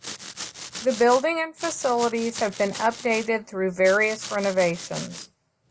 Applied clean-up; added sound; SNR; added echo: none; Domestic sounds, home sounds; 14 dB; none.